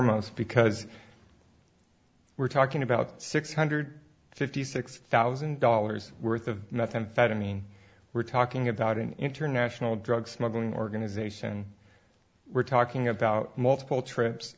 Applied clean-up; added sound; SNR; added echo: none; none; none; none.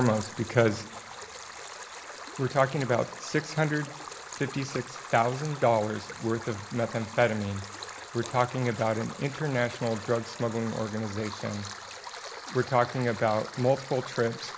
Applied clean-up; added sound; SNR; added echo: none; Stream; 13 dB; none.